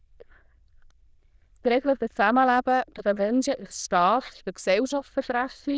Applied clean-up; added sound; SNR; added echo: neural diffusion model UNIVERSE++.